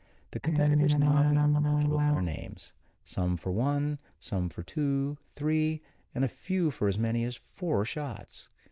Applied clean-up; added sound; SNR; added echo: neural diffusion model UNIVERSE++.